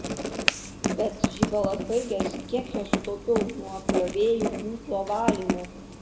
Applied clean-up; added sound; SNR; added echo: none; Writing; 1 dB; reverberation time 1.3 s.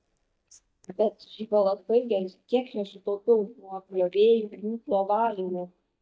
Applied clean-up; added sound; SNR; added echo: neural mask model DeepFilterNet 3.